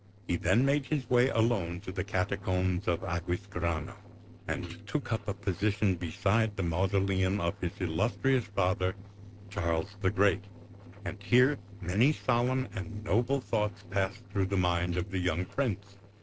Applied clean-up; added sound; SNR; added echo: neural separator model SepFormer DNS4.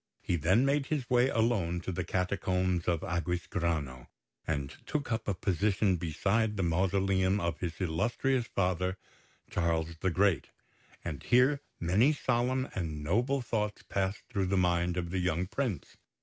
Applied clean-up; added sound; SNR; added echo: none; none; none; none.